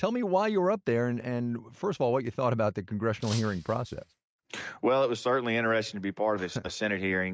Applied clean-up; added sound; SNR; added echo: neural mask model RNNoise.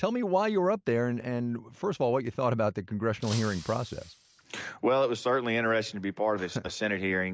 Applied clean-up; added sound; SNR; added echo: none; Shatter; 18 dB; none.